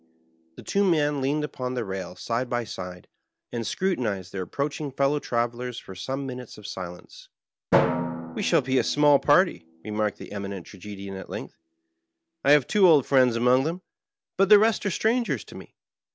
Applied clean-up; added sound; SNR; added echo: none; Drum; 11 dB; none.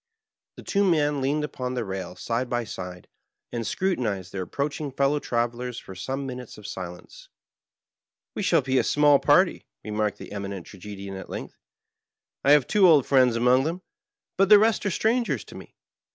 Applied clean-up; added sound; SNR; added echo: none; none; none; none.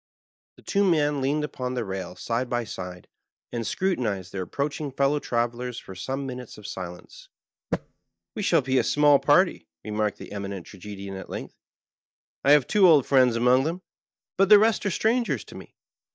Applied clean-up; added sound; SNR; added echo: neural mask model DeepFilterNet 3.